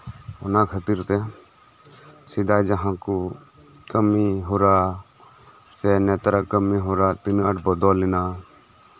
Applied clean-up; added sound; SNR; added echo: none; none; none; none.